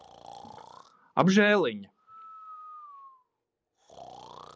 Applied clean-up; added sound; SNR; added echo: none; Breathing; 19 dB; none.